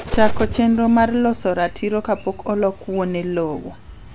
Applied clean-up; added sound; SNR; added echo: none; Bird; 17 dB; none.